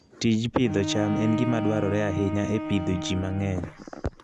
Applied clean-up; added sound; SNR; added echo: none; Bowed string instrument; 5 dB; none.